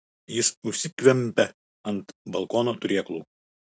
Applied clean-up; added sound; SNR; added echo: none; none; none; none.